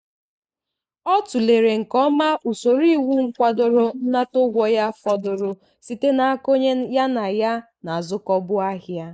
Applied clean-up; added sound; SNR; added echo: neural mask model Resemble Enhance denoiser.